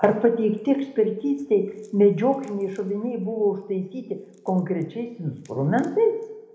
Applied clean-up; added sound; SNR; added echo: none; none; none; reverberation time 0.8 s.